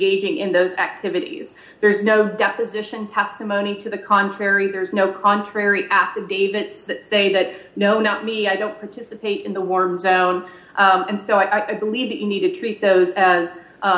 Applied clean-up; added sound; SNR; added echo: none; none; none; none.